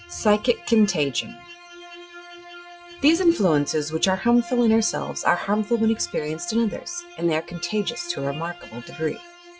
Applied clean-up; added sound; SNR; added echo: classical method log-MMSE.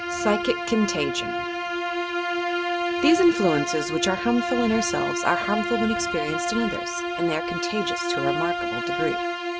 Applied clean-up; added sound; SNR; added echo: none; Bowed string instrument; 1 dB; none.